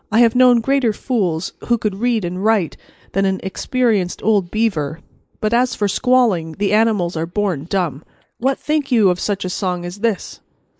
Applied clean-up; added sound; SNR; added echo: neural mask model Resemble Enhance denoiser.